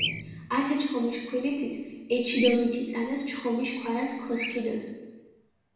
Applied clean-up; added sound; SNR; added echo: none; Bird vocalization, bird call, bird song; 12 dB; reverberation time 1.1 s.